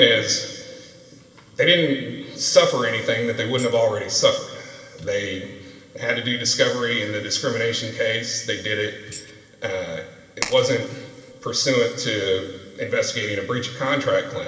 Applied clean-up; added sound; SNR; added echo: none; Tambourine; 19 dB; reverberation time 2.9 s.